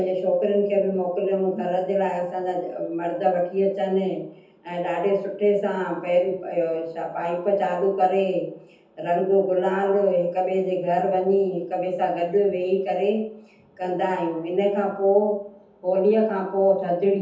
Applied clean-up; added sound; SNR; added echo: none; none; none; reverberation time 0.6 s.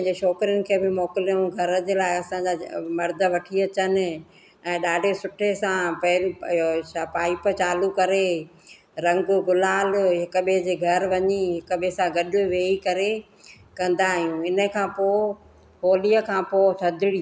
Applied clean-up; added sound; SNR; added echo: none; none; none; none.